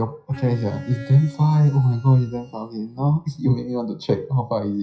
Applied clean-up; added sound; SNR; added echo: classical method WPE with log-MMSE.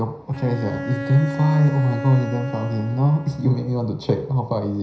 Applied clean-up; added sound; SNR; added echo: none; Bowed string instrument; 12 dB; reverberation time 0.5 s.